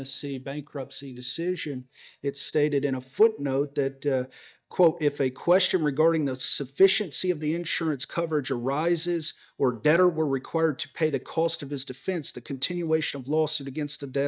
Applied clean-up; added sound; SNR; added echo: neural mask model DeepFilterNet 3.